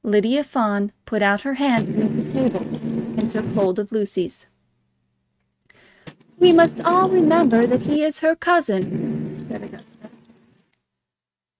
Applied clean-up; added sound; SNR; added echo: neural mask model RNNoise.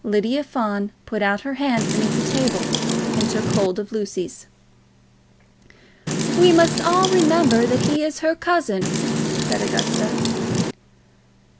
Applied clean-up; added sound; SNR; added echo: none; Wind; -1 dB; none.